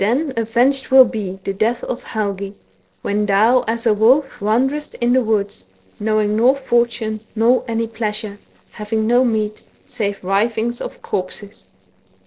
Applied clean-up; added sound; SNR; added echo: neural separator model SepFormer DNS4.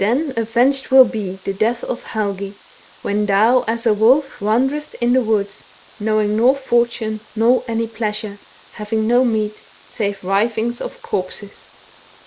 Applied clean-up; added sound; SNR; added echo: neural mask model Resemble Enhance denoiser.